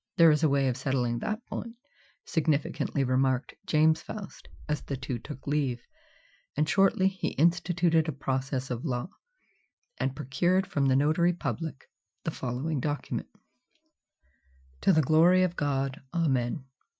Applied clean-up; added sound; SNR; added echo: classical method Wiener filter.